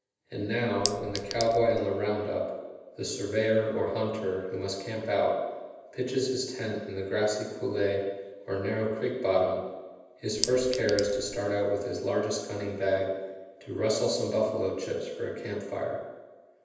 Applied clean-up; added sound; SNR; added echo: none; Chink, clink; 7 dB; reverberation time 1.1 s.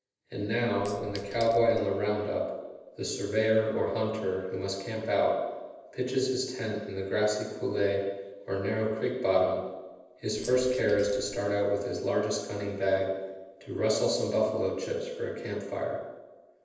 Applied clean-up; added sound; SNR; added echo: neural separator model SepFormer DNS4.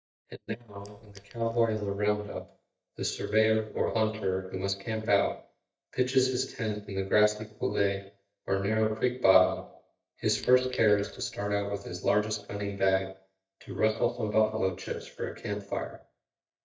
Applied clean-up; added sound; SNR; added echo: neural mask model DeepFilterNet 3.